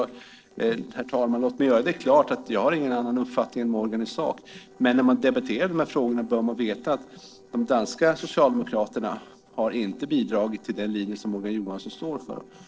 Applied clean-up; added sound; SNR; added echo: neural separator model SepFormer DNS4.